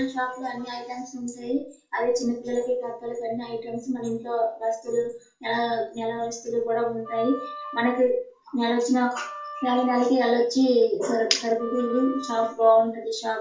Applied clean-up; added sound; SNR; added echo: none; Wind instrument, woodwind instrument; 15 dB; reverberation time 0.4 s.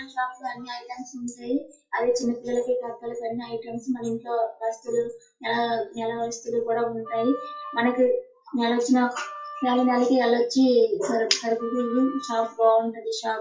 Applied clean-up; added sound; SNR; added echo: classical method WPE with log-MMSE.